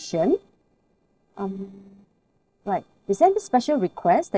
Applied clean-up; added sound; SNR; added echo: neural separator model SepFormer DNS4.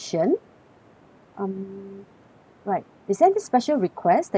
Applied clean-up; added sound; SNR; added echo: none; none; none; none.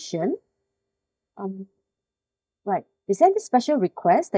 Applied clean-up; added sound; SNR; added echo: neural mask model DeepFilterNet 3.